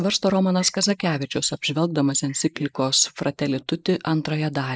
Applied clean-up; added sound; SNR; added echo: neural mask model Resemble Enhance denoiser.